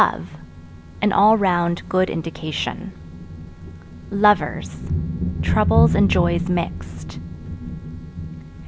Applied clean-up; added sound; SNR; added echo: none; Thunder; 3 dB; none.